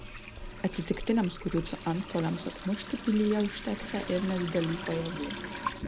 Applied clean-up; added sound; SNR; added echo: none; Sink (filling or washing) / Water tap, faucet; 7 dB; none.